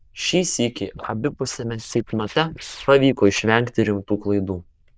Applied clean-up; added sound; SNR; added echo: neural diffusion model UNIVERSE++.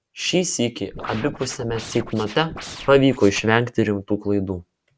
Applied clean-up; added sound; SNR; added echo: none; Scratching (performance technique); 14 dB; none.